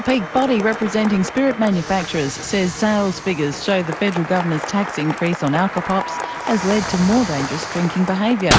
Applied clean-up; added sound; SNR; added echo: none; Explosion + Applause; 7 dB; none.